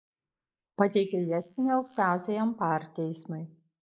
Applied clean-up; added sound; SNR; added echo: neural mask model Resemble Enhance denoiser.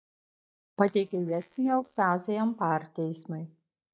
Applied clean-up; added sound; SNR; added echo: neural mask model DeepFilterNet 3.